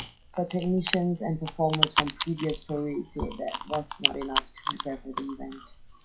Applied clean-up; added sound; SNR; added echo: classical method WPE with log-MMSE.